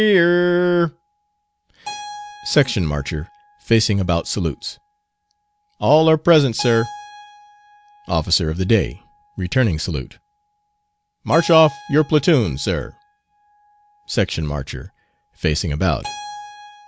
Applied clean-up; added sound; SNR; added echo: none; Keyboard (musical); 20 dB; none.